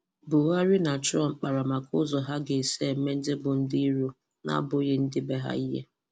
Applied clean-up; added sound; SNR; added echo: none; none; none; none.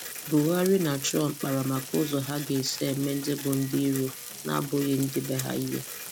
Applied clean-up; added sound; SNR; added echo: none; Frying (food) + Printer; 11 dB; none.